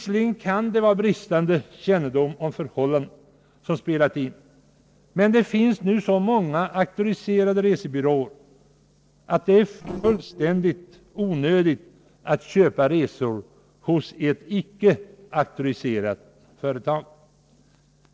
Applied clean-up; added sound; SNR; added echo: neural separator model SepFormer DNS4.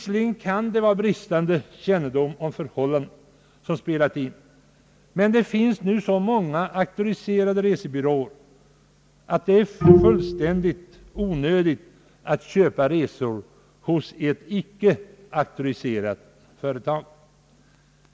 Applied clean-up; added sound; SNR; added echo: none; Bowed string instrument; -4 dB; none.